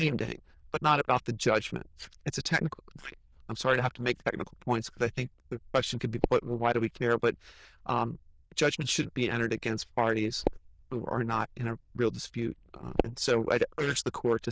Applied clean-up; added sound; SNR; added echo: neural diffusion model UNIVERSE++.